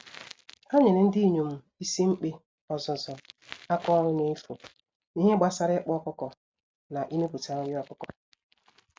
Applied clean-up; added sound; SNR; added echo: none; none; none; none.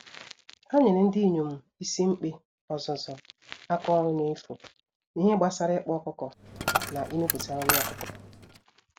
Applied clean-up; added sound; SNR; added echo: none; Coin (dropping); 2 dB; none.